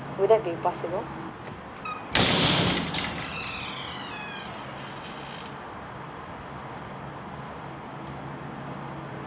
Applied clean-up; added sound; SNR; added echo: none; Slam; -3 dB; none.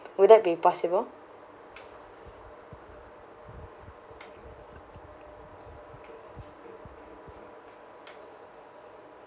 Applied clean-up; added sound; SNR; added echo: none; none; none; none.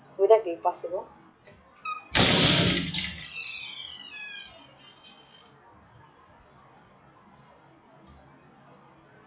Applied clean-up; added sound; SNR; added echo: classical method log-MMSE.